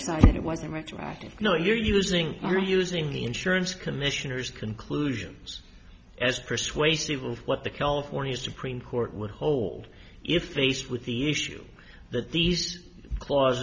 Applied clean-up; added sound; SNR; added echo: none; none; none; none.